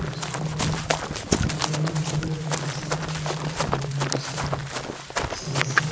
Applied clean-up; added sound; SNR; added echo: none; Run; -2 dB; reverberation time 1.3 s.